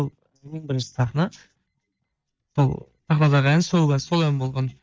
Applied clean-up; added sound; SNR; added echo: neural mask model DeepFilterNet 3.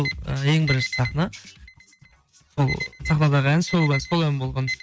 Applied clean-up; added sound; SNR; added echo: neural mask model RNNoise.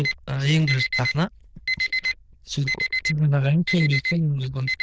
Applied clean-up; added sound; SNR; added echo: neural diffusion model UNIVERSE++.